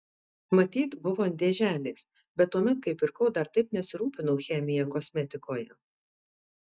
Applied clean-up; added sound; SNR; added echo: neural mask model DeepFilterNet 3.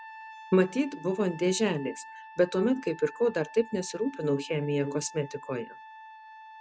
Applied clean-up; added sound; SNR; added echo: none; Trumpet; 17 dB; none.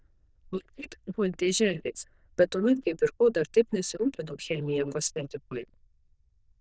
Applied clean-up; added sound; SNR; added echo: neural diffusion model UNIVERSE++.